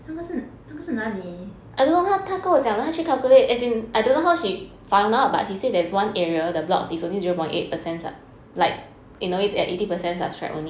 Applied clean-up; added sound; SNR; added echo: none; none; none; none.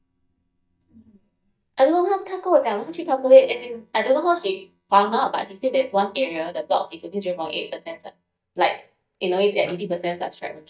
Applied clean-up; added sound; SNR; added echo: neural mask model DeepFilterNet 3.